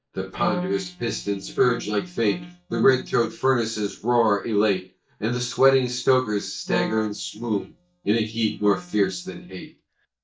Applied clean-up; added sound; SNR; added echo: neural mask model DeepFilterNet 3.